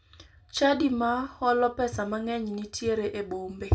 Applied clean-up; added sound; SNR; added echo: none; none; none; reverberation time 0.2 s.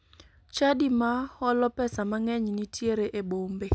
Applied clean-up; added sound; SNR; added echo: none; none; none; none.